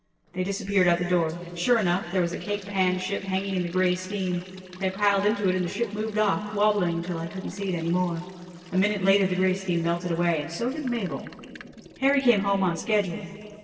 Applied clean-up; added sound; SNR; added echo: neural separator model SepFormer DNS4.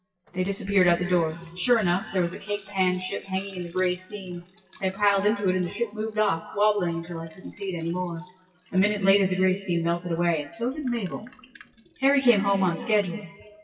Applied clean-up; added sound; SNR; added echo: classical method WPE with log-MMSE.